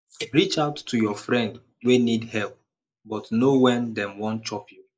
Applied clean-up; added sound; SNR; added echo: neural mask model Resemble Enhance denoiser.